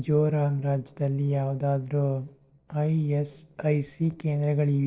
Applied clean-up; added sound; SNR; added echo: neural separator model SepFormer DNS4.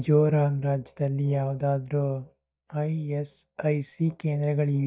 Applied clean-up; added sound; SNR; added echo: neural mask model DeepFilterNet 3.